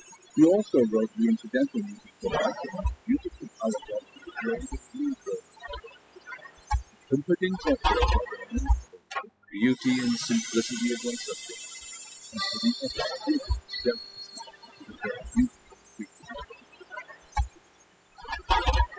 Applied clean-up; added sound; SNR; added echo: classical method spectral subtraction.